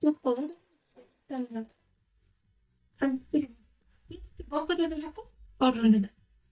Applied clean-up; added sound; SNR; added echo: neural mask model DeepFilterNet 3.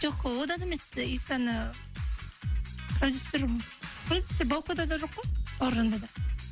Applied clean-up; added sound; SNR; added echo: none; none; none; none.